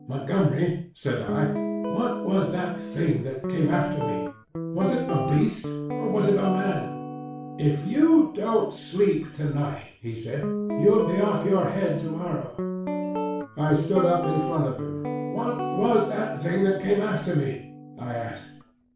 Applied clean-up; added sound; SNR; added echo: none; Guitar; 6 dB; reverberation time 0.4 s.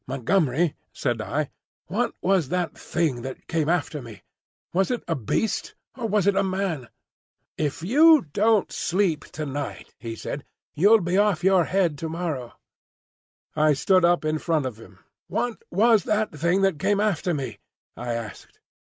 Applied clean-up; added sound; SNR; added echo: none; none; none; none.